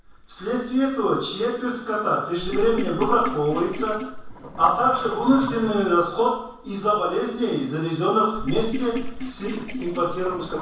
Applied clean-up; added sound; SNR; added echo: neural separator model SepFormer DNS4.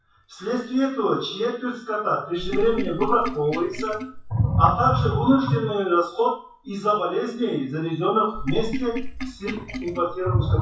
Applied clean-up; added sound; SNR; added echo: classical method WPE with log-MMSE.